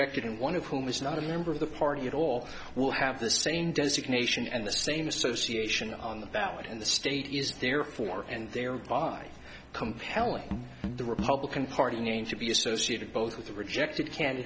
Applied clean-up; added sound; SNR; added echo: none; Musical instrument; 9 dB; none.